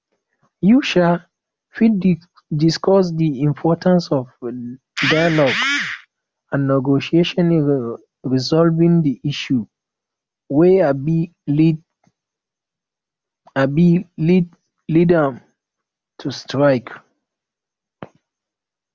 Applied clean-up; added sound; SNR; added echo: none; none; none; none.